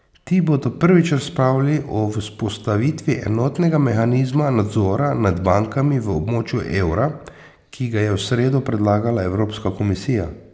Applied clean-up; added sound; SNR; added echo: none; none; none; none.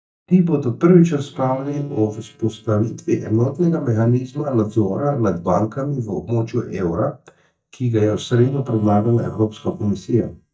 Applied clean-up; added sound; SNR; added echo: neural mask model DeepFilterNet 3.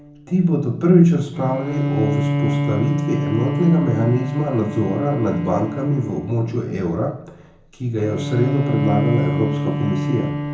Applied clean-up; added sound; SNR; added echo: none; Bowed string instrument; 4 dB; reverberation time 0.6 s.